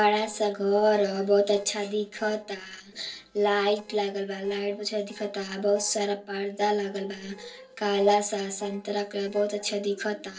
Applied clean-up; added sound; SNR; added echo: neural separator model SepFormer DNS4.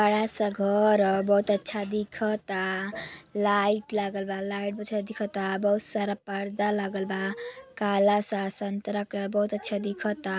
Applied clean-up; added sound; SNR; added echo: none; none; none; none.